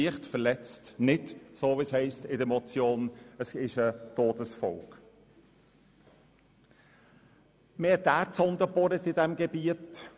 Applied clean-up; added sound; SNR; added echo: none; none; none; none.